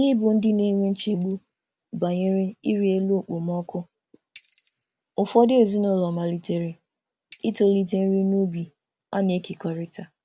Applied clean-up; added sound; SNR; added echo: none; Bicycle bell; 18 dB; none.